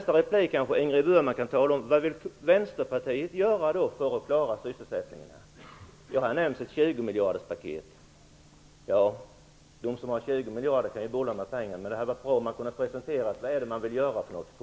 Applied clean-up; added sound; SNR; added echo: none; none; none; none.